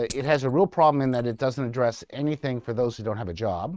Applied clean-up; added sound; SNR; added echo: neural mask model RNNoise.